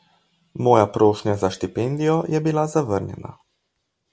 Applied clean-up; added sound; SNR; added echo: none; none; none; none.